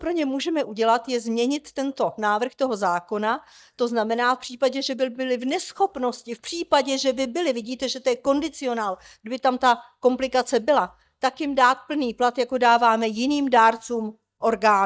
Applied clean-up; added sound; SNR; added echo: neural mask model DeepFilterNet 3.